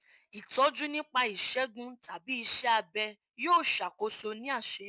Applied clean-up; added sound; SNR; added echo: none; none; none; none.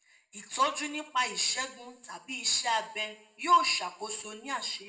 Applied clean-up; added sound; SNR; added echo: none; none; none; reverberation time 0.4 s.